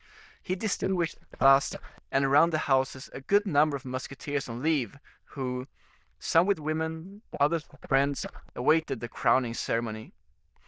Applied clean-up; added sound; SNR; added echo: neural diffusion model UNIVERSE++.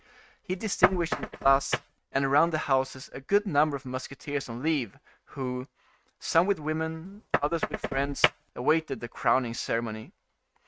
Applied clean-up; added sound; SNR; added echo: neural mask model RNNoise.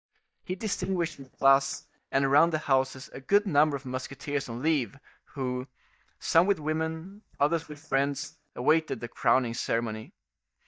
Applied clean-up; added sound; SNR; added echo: neural mask model DeepFilterNet 3.